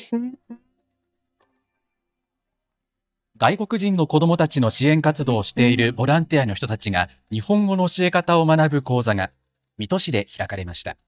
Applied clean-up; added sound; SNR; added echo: neural mask model DeepFilterNet 3.